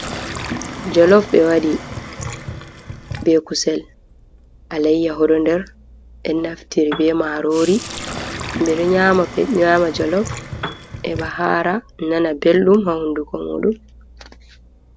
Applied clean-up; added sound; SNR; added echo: none; Piano + Sink (filling or washing); 13 dB; none.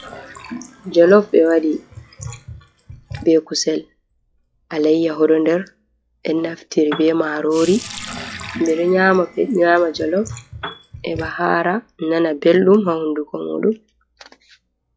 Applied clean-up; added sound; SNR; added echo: classical method log-MMSE.